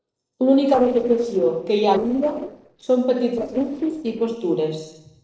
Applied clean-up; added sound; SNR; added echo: neural separator model SepFormer DNS4.